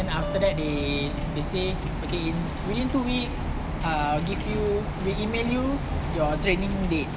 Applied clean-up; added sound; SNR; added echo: none; Acoustic guitar; 15 dB; none.